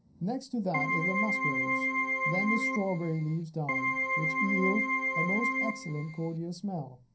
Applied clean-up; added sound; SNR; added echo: none; Keyboard (musical); -3 dB; reverberation time 0.3 s.